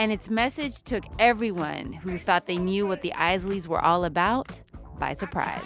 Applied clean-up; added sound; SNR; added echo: none; none; none; none.